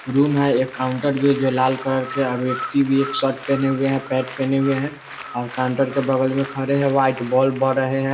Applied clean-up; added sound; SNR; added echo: none; Applause; 18 dB; reverberation time 0.7 s.